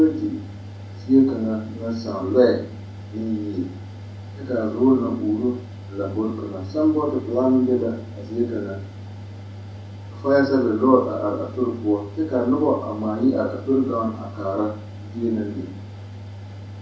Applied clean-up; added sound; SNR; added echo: none; Mechanical fan; 13 dB; reverberation time 0.6 s.